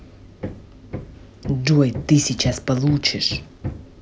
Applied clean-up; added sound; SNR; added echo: none; Hammer; 12 dB; none.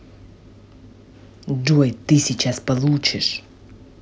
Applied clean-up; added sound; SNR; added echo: none; none; none; none.